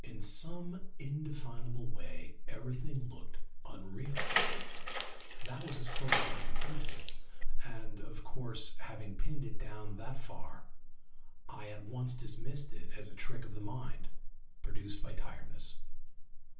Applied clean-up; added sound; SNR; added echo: none; Door; 8 dB; reverberation time 0.3 s.